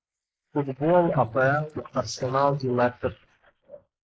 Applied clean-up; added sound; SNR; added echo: neural mask model Resemble Enhance denoiser.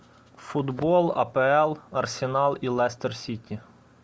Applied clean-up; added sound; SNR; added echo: none; none; none; none.